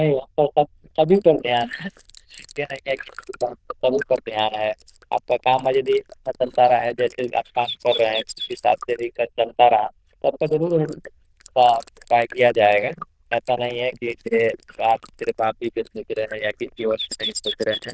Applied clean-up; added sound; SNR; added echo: neural diffusion model UNIVERSE++.